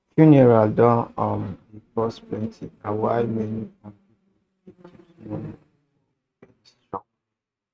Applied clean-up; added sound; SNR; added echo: neural mask model RNNoise.